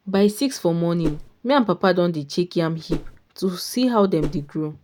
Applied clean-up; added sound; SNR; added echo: none; Whoosh, swoosh, swish; 7 dB; none.